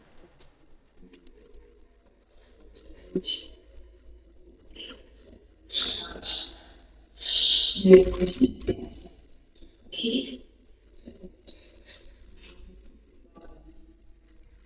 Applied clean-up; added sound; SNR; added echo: neural mask model DeepFilterNet 3.